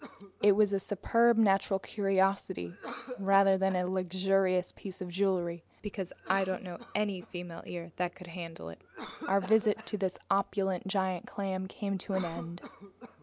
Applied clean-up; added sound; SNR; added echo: none; Cough; 18 dB; none.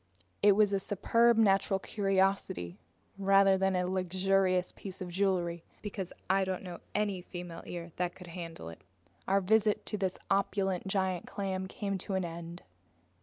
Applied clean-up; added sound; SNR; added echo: none; none; none; none.